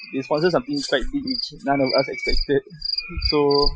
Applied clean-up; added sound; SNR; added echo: classical method Wiener filter.